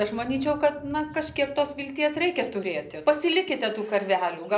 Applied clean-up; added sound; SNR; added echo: none; none; none; reverberation time 0.5 s.